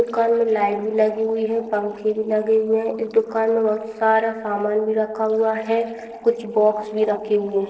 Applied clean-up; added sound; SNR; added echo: neural separator model SepFormer DNS4.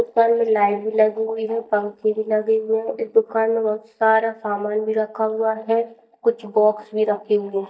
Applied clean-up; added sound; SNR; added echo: neural mask model DeepFilterNet 3.